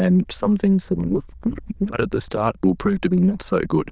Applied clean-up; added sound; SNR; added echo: neural diffusion model UNIVERSE++.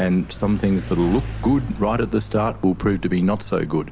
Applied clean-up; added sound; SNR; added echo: none; Mechanisms / Bicycle; 11 dB; none.